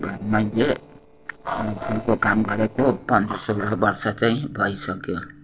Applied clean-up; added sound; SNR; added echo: neural separator model SepFormer DNS4.